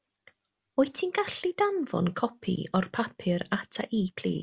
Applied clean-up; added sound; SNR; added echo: none; none; none; none.